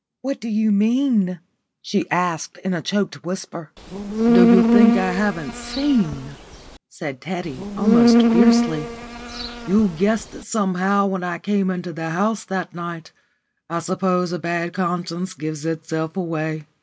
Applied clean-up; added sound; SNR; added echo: none; Insect; -3 dB; none.